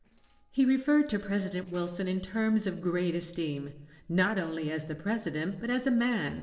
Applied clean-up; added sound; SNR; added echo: neural separator model SepFormer DNS4.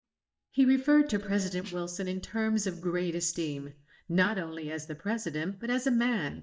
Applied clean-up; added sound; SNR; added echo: neural mask model DeepFilterNet 3.